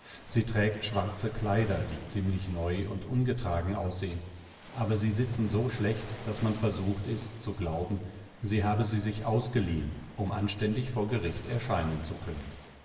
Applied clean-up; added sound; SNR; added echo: none; Waves, surf; 18 dB; reverberation time 1.1 s.